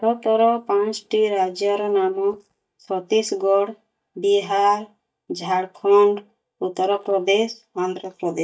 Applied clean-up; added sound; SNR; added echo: neural mask model DeepFilterNet 3.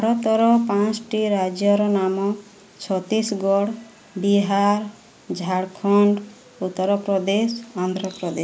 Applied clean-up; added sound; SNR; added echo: none; none; none; none.